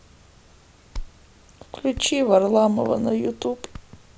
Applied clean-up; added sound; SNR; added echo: none; Hands; 17 dB; none.